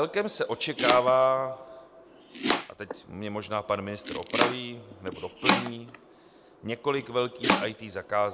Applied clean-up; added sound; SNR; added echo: none; Domestic sounds, home sounds; 2 dB; none.